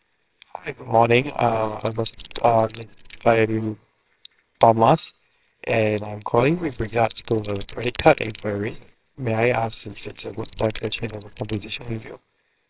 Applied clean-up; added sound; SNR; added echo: neural separator model SepFormer WHAMR!.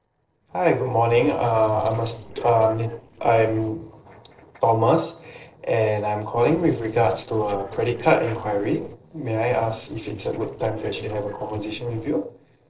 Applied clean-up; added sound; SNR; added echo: neural separator model SepFormer DNS4.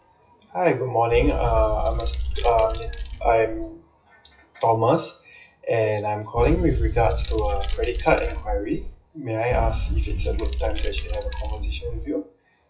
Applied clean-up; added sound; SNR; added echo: classical method WPE with log-MMSE.